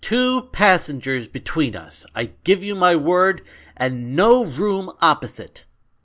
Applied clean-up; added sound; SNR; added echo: none; none; none; none.